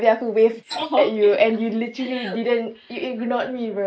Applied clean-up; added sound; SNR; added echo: neural mask model Resemble Enhance denoiser.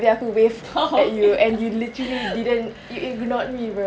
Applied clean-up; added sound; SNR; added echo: none; none; none; none.